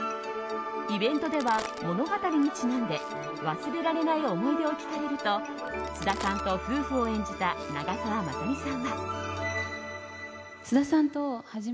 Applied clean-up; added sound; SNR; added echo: none; Crack; 18 dB; none.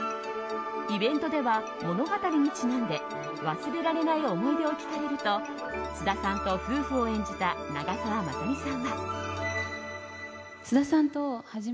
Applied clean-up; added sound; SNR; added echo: none; none; none; none.